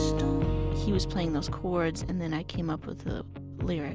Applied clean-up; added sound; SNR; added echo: none; Acoustic guitar; 8 dB; none.